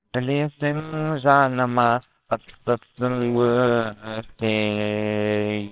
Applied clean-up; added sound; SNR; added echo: neural separator model SepFormer WHAMR!.